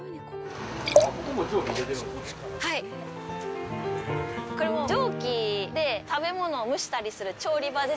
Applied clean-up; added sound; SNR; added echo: none; Liquid; -1 dB; none.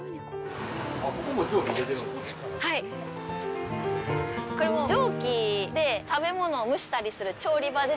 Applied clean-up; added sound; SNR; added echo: none; none; none; none.